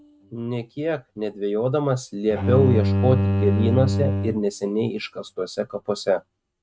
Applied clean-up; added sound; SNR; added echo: neural mask model RNNoise.